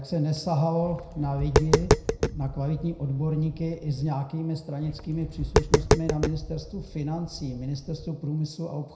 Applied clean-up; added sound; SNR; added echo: none; Tap; -1 dB; reverberation time 0.5 s.